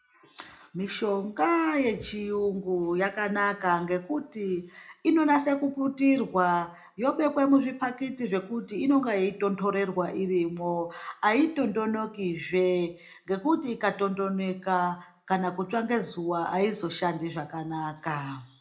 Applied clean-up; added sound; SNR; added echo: none; none; none; reverberation time 0.3 s.